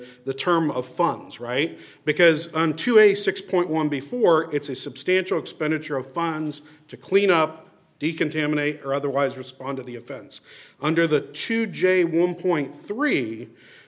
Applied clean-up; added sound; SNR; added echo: none; none; none; none.